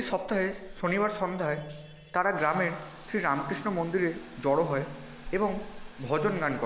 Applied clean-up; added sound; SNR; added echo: none; Trickle, dribble / Bathtub (filling or washing) / Water tap, faucet; 16 dB; none.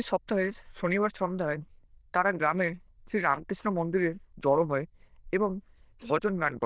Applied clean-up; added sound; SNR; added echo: neural diffusion model UNIVERSE++.